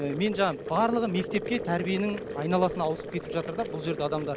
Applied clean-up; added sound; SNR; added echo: none; Boiling; 7 dB; none.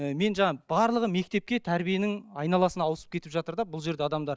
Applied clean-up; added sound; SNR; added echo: none; none; none; none.